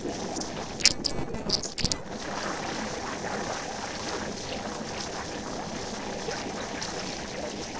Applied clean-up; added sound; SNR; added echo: neural separator model SepFormer DNS4.